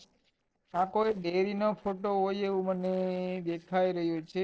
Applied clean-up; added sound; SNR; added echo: neural separator model SepFormer DNS4.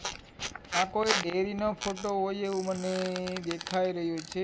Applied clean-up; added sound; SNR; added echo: none; Squeak; 7 dB; none.